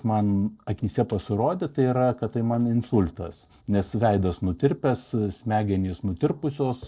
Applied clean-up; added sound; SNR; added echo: neural separator model SepFormer DNS4.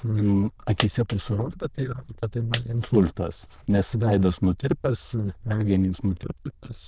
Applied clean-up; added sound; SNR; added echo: neural diffusion model UNIVERSE++.